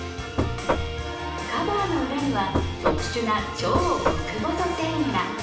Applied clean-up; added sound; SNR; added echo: none; Knock; 2 dB; reverberation time 0.7 s.